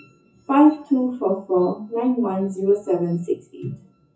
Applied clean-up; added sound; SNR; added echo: classical method WPE with log-MMSE.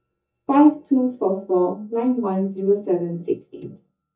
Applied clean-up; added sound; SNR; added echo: neural mask model DeepFilterNet 3.